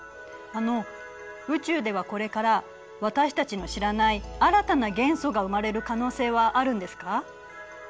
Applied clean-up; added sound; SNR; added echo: none; none; none; none.